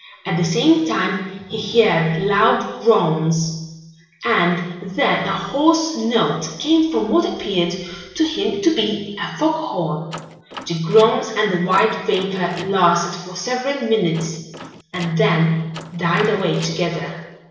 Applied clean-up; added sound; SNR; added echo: neural separator model SepFormer DNS4.